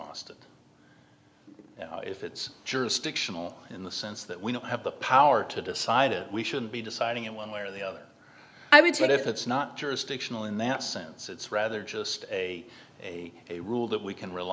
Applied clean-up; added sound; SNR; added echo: none; none; none; none.